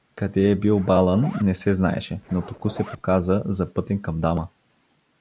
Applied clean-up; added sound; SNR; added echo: none; Zipper (clothing); 19 dB; none.